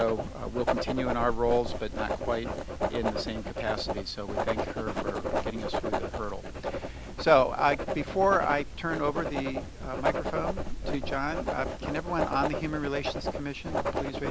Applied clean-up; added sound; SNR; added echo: none; Writing; 2 dB; none.